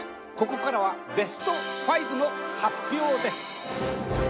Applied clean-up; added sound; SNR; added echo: none; none; none; none.